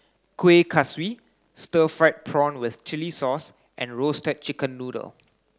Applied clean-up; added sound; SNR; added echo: none; none; none; none.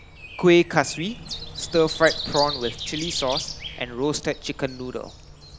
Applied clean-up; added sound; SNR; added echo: none; Bird + Breathing; 10 dB; none.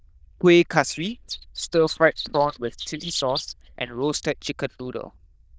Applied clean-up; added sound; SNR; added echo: neural diffusion model UNIVERSE++.